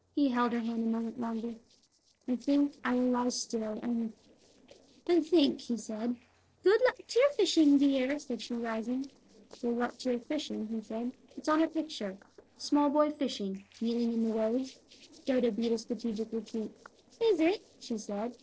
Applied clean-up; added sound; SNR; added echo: neural separator model SepFormer DNS4.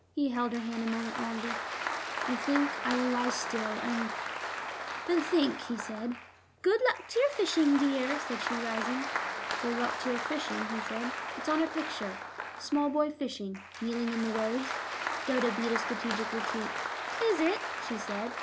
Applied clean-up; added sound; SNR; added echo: none; Applause; 4 dB; none.